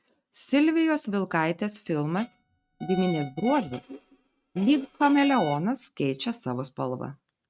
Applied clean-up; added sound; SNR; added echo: neural mask model RNNoise.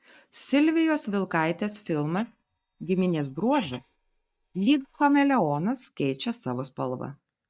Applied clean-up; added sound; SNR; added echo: neural mask model DeepFilterNet 3.